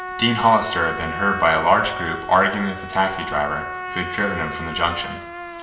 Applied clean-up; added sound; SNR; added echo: none; Trumpet; 9 dB; reverberation time 0.9 s.